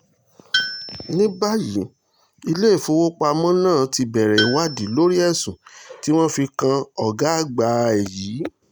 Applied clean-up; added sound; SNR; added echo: none; Tools; 11 dB; none.